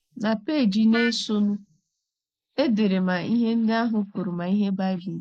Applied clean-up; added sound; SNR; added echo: neural mask model Resemble Enhance denoiser.